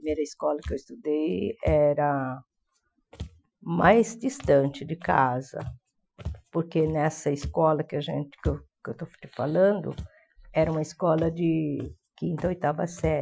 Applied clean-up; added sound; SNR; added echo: classical method Wiener filter.